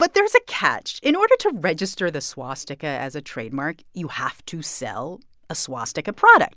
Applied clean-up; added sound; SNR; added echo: none; none; none; none.